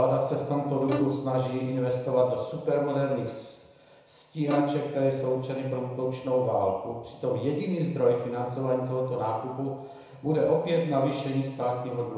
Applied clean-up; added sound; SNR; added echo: none; Bowed string instrument; 9 dB; reverberation time 1.0 s.